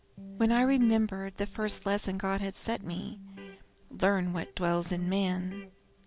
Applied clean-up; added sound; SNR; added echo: none; Electric guitar; 17 dB; none.